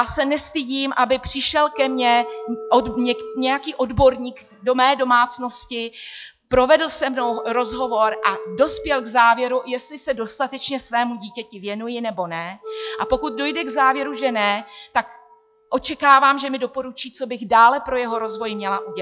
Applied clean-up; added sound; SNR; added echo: classical method log-MMSE.